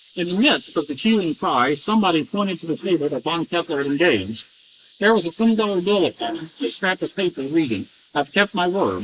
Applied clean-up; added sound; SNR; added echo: neural mask model Resemble Enhance denoiser.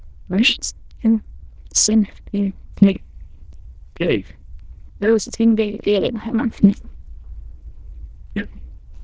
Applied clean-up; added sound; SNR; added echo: neural diffusion model UNIVERSE++.